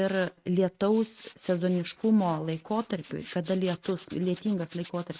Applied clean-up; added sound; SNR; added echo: neural mask model RNNoise.